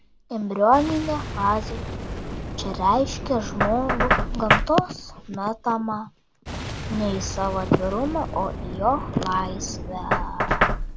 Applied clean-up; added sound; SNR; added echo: none; Knock + Boom; 2 dB; none.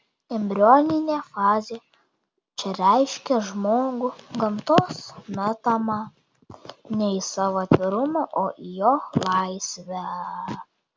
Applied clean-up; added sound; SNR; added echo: none; none; none; none.